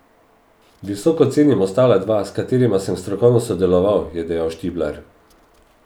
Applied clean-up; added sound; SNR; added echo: none; none; none; none.